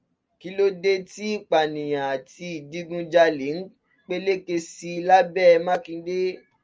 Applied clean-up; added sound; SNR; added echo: none; none; none; none.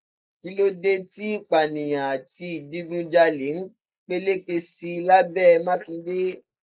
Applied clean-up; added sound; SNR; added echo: neural mask model Resemble Enhance denoiser.